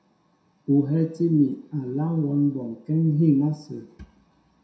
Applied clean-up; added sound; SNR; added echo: none; none; none; reverberation time 0.6 s.